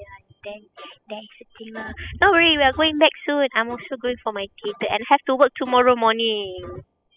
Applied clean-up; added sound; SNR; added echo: classical method spectral subtraction.